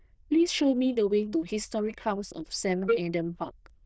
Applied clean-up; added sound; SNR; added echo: neural diffusion model UNIVERSE++.